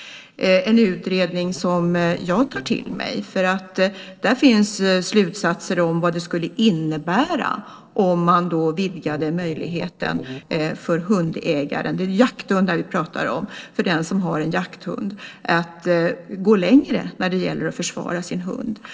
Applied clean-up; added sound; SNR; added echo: neural separator model SepFormer DNS4.